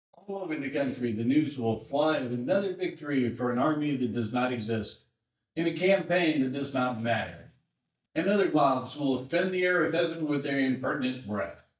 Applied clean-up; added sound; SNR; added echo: neural mask model DeepFilterNet 3.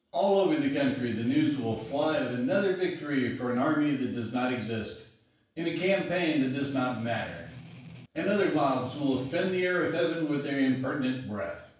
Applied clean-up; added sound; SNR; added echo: none; Strum; 17 dB; reverberation time 0.7 s.